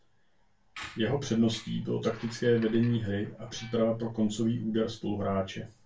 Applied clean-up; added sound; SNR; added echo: none; Squeak; 20 dB; reverberation time 0.2 s.